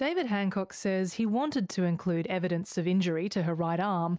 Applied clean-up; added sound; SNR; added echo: none; none; none; none.